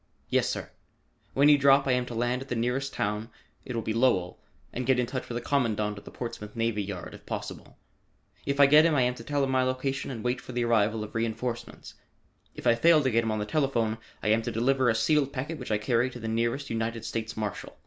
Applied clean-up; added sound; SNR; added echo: none; none; none; none.